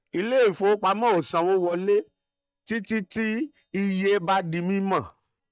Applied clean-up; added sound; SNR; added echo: neural mask model DeepFilterNet 3.